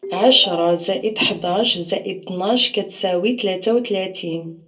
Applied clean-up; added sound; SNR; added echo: none; Ringtone; 13 dB; reverberation time 0.2 s.